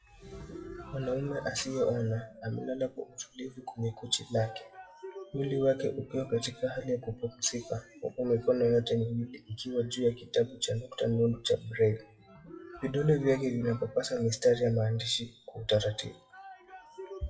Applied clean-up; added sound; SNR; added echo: classical method WPE with log-MMSE.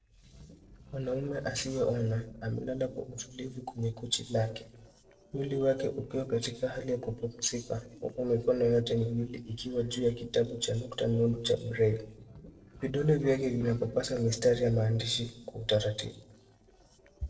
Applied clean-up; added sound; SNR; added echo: neural separator model SepFormer DNS4.